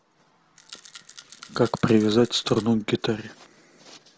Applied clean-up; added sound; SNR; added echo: none; Rattle; 20 dB; none.